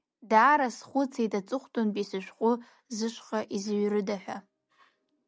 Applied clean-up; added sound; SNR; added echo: none; none; none; none.